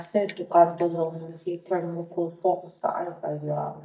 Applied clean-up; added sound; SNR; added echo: neural mask model DeepFilterNet 3.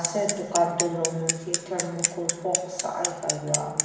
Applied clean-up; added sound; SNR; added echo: none; Bicycle; 1 dB; reverberation time 1.2 s.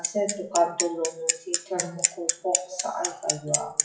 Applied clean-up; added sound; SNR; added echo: classical method WPE with log-MMSE.